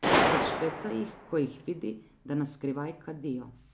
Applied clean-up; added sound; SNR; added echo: none; Gunshot, gunfire; -2 dB; none.